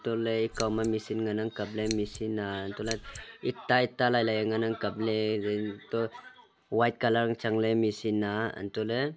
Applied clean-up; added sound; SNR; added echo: none; Scissors; 12 dB; none.